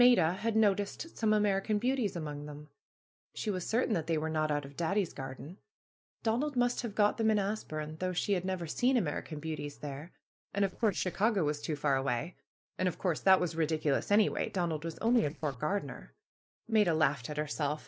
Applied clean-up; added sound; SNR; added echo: neural separator model SepFormer DNS4.